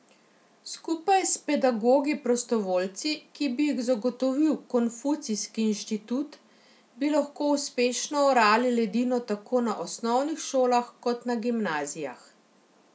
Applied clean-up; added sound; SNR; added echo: none; none; none; none.